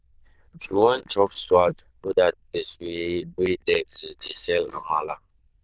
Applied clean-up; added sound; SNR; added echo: neural diffusion model UNIVERSE++.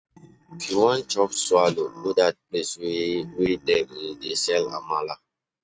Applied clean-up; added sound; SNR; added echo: neural mask model RNNoise.